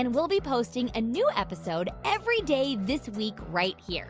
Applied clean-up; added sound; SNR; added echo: none; none; none; none.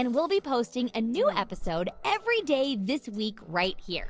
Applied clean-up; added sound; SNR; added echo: neural separator model SepFormer DNS4.